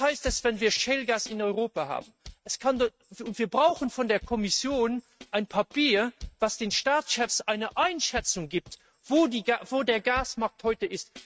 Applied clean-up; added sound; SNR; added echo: neural mask model RNNoise.